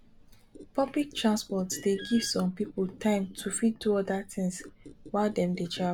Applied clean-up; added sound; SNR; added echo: none; Squeak + Alarm; 17 dB; none.